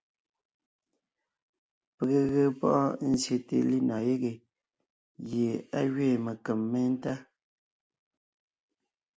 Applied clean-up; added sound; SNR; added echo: none; none; none; none.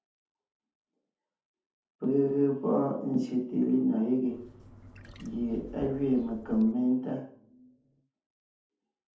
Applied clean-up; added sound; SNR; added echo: none; Trickle, dribble / Chirp, tweet; 18 dB; reverberation time 0.6 s.